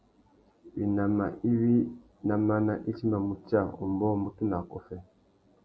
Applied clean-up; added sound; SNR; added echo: none; none; none; none.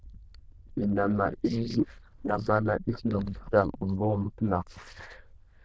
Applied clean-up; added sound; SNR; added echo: neural diffusion model UNIVERSE++.